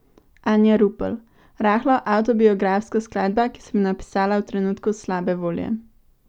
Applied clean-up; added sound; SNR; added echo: none; none; none; none.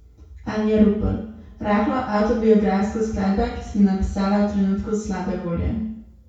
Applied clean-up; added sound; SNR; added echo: none; none; none; reverberation time 0.6 s.